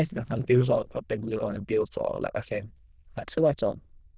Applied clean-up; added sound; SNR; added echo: neural diffusion model UNIVERSE++.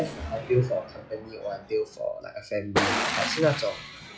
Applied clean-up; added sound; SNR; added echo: classical method log-MMSE.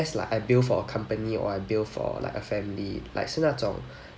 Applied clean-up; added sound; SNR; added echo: none; none; none; none.